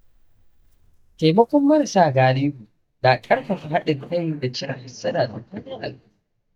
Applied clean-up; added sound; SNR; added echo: neural mask model DeepFilterNet 3.